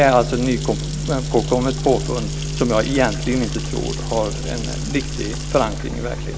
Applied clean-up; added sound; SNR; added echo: none; Sink (filling or washing) / Water tap, faucet / Splash, splatter; 15 dB; none.